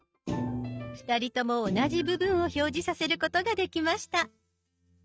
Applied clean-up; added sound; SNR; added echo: neural mask model RNNoise.